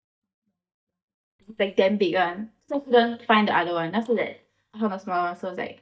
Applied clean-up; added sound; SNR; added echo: neural mask model DeepFilterNet 3.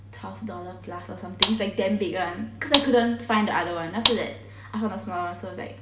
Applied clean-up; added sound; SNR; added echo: none; Gunshot, gunfire; 0 dB; reverberation time 0.8 s.